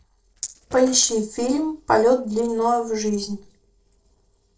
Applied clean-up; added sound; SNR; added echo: neural separator model SepFormer DNS4.